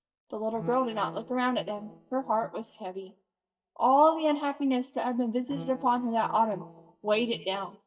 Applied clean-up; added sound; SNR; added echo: neural mask model DeepFilterNet 3.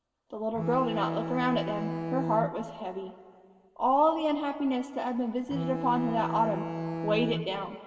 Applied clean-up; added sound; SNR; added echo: none; Bowed string instrument; 4 dB; reverberation time 2.3 s.